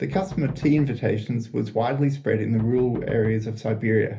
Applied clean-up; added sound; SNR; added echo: none; Knock; 15 dB; reverberation time 0.3 s.